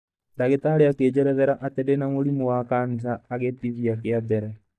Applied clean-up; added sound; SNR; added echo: neural mask model DeepFilterNet 3.